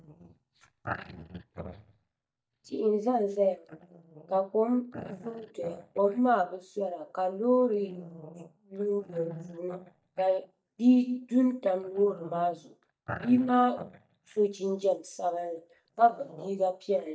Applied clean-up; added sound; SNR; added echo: neural mask model DeepFilterNet 3.